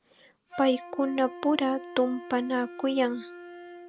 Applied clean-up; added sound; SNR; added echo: none; Wind instrument, woodwind instrument; 14 dB; none.